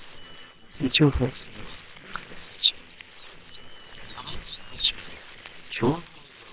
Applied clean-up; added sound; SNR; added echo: neural separator model SepFormer WHAMR!.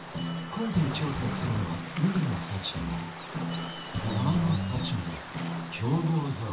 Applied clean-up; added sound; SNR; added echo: none; Waves, surf; 11 dB; reverberation time 0.2 s.